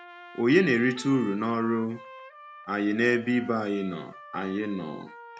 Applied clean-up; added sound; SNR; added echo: none; Trumpet; 19 dB; none.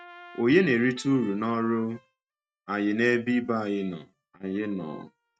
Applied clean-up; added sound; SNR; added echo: neural mask model RNNoise.